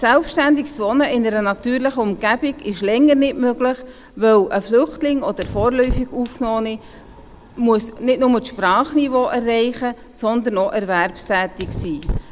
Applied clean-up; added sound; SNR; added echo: none; Fire; 15 dB; none.